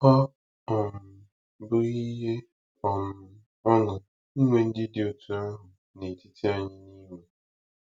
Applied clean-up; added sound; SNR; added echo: none; none; none; none.